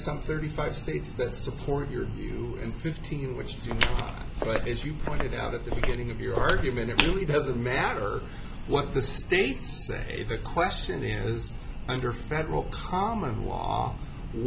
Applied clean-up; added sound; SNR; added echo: none; Walk, footsteps; -1 dB; none.